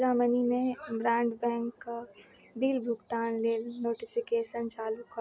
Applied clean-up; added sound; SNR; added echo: none; none; none; none.